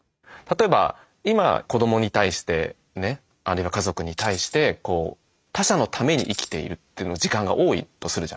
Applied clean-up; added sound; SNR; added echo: neural mask model RNNoise.